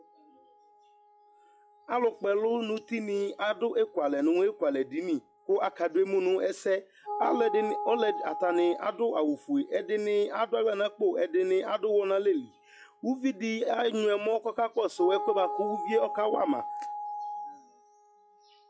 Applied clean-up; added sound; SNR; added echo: classical method log-MMSE.